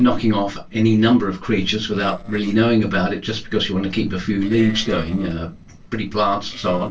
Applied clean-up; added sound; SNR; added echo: neural separator model SepFormer DNS4.